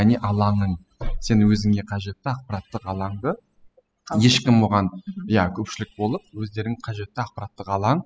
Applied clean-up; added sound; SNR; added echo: classical method spectral subtraction.